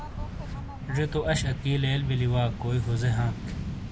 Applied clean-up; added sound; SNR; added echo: none; Waves, surf; 6 dB; none.